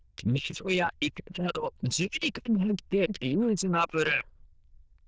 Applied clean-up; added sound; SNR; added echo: neural diffusion model UNIVERSE++.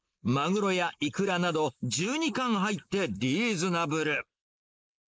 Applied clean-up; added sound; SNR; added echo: neural mask model Resemble Enhance denoiser.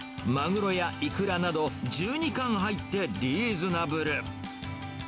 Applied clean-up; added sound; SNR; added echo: none; Organ; 14 dB; none.